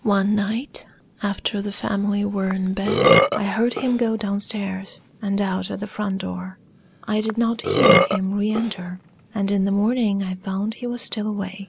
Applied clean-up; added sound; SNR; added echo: none; Burping, eructation; 3 dB; none.